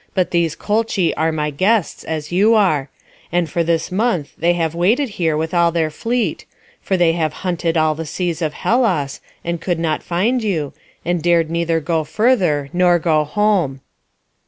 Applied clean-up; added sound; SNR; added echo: none; none; none; none.